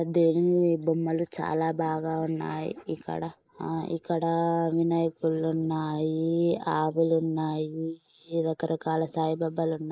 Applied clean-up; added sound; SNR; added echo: neural mask model Resemble Enhance denoiser.